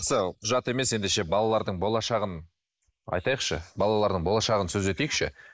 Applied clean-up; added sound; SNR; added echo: neural mask model Resemble Enhance denoiser.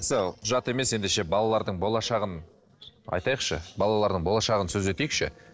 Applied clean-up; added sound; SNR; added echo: neural separator model SepFormer DNS4.